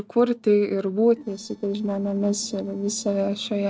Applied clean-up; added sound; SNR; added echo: neural separator model SepFormer DNS4.